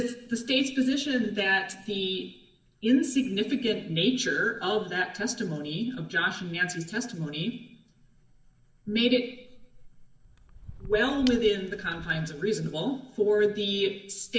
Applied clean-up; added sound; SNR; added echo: none; Shatter / Crushing; 15 dB; reverberation time 0.7 s.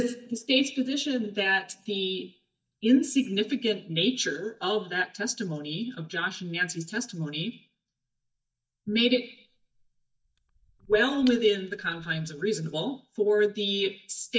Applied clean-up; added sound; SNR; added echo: neural mask model DeepFilterNet 3.